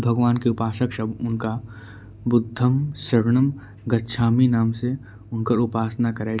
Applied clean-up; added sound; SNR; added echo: none; none; none; none.